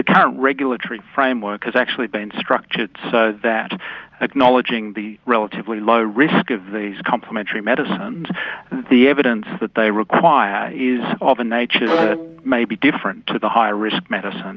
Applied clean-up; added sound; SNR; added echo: none; Bowed string instrument; 5 dB; none.